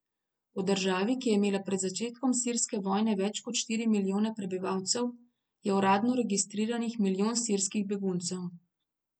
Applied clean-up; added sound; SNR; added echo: none; none; none; none.